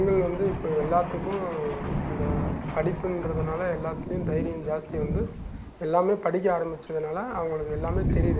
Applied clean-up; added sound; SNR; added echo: none; Thunder; 3 dB; none.